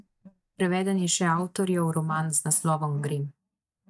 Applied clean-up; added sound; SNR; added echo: neural mask model DeepFilterNet 3.